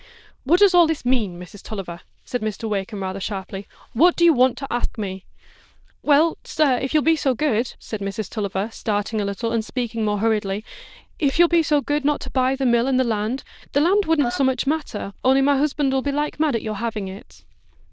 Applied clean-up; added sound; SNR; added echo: neural diffusion model UNIVERSE++.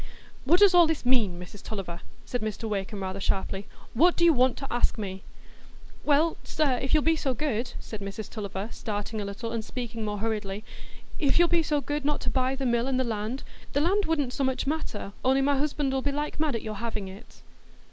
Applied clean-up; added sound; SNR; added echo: none; none; none; none.